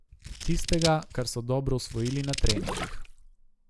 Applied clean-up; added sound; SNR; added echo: none; Scissors + Gurgling; 8 dB; none.